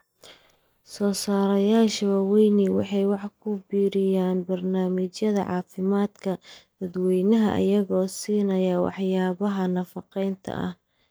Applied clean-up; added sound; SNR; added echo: neural mask model DeepFilterNet 3.